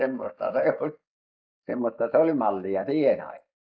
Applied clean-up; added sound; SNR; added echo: neural mask model Resemble Enhance denoiser.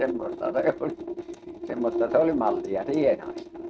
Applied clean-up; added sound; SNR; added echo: neural mask model RNNoise.